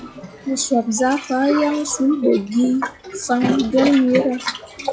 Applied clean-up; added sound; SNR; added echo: classical method log-MMSE.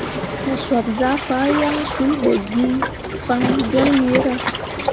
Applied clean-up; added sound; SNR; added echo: none; Waves, surf; 4 dB; none.